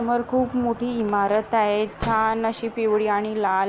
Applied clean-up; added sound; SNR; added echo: none; Slam; 18 dB; none.